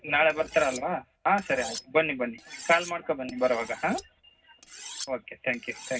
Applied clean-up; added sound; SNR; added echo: none; Cutlery, silverware; 16 dB; reverberation time 0.4 s.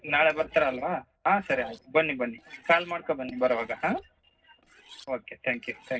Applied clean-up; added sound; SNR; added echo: neural separator model SepFormer DNS4.